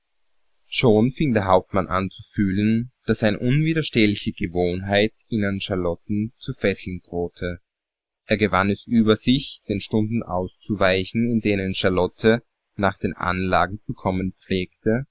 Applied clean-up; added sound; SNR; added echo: neural mask model Resemble Enhance denoiser.